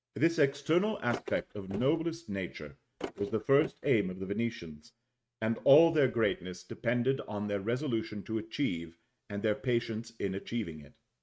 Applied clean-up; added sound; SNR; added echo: neural mask model RNNoise.